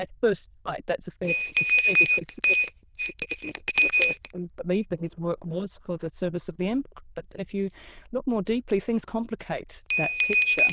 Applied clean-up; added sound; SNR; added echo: neural diffusion model UNIVERSE++.